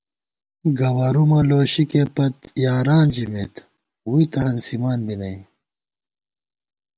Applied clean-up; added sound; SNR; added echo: none; none; none; none.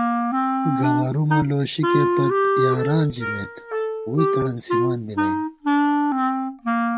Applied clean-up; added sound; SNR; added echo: none; Wind instrument, woodwind instrument; -4 dB; none.